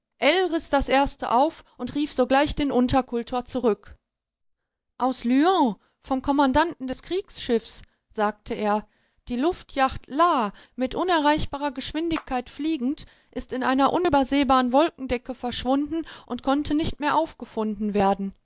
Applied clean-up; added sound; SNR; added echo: neural mask model DeepFilterNet 3.